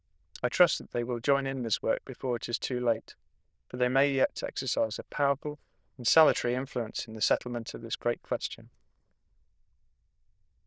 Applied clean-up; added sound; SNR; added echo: neural diffusion model UNIVERSE++.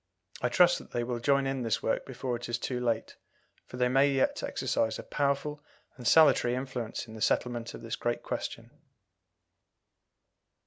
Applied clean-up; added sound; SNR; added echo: none; none; none; none.